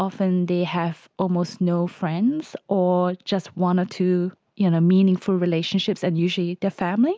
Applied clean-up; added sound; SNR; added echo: none; none; none; none.